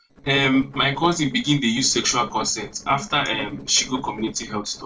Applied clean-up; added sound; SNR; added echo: neural separator model SepFormer DNS4.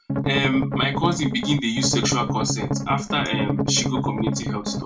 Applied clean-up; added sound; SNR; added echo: none; Strum; 0 dB; reverberation time 0.2 s.